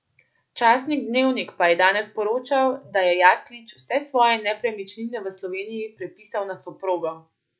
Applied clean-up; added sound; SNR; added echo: none; none; none; none.